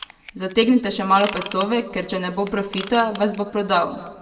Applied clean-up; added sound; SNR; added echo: none; Ratchet, pawl / Tools; 16 dB; reverberation time 1.4 s.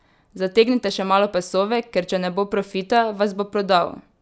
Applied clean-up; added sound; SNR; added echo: none; none; none; none.